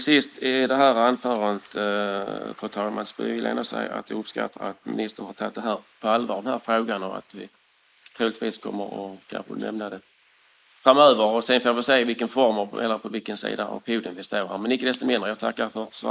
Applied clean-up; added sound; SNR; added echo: neural mask model Resemble Enhance denoiser.